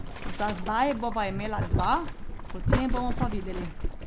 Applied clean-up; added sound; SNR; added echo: none; Boiling; -1 dB; none.